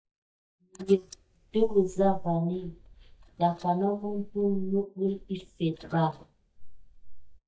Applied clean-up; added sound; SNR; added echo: neural mask model DeepFilterNet 3.